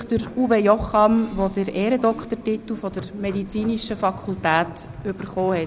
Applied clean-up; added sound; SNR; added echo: none; Writing; 18 dB; none.